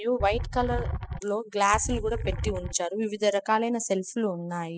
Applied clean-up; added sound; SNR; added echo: classical method spectral subtraction.